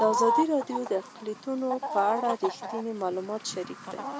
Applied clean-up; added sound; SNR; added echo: none; Chicken, rooster; 4 dB; none.